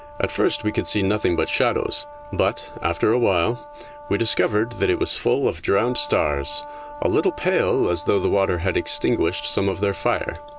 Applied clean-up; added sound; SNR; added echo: none; Brass instrument; 17 dB; none.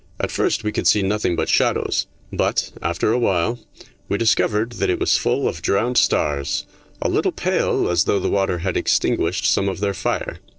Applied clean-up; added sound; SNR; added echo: neural separator model SepFormer DNS4.